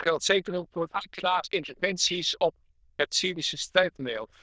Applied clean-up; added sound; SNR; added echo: neural diffusion model UNIVERSE++.